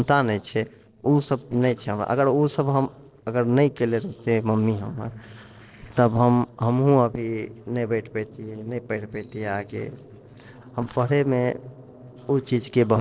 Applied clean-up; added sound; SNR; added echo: neural separator model SepFormer DNS4.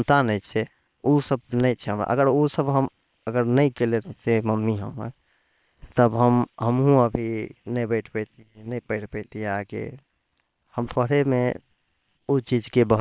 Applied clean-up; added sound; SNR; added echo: neural separator model SepFormer WHAM!.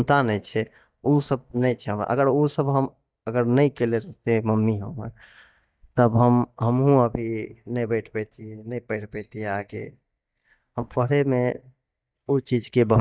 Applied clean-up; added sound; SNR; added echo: neural mask model DeepFilterNet 3.